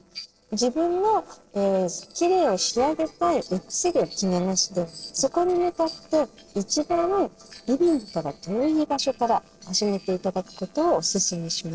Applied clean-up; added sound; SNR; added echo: neural separator model SepFormer DNS4.